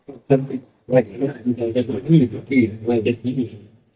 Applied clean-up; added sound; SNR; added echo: neural mask model DeepFilterNet 3.